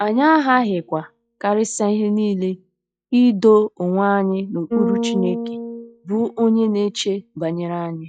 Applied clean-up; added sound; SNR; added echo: classical method log-MMSE.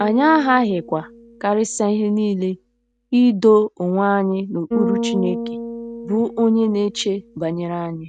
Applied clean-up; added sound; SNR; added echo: none; Bass guitar; 11 dB; none.